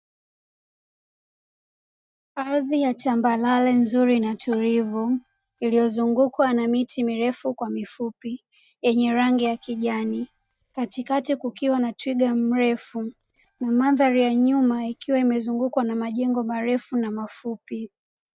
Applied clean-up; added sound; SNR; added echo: neural mask model DeepFilterNet 3.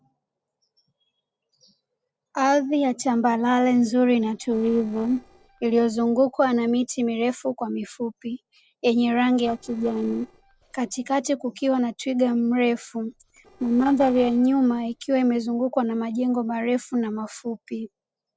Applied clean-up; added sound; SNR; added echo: neural separator model SepFormer DNS4.